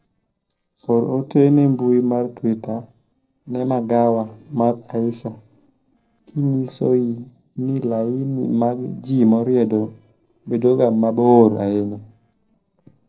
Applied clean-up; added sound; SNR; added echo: neural separator model SepFormer DNS4.